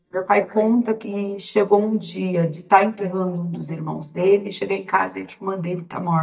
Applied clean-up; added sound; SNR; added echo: neural mask model DeepFilterNet 3.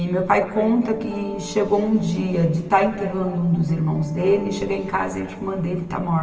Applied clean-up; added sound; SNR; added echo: none; Guitar; 16 dB; reverberation time 2.3 s.